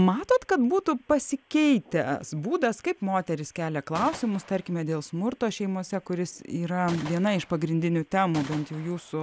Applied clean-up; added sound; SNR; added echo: none; Gunshot, gunfire; 15 dB; none.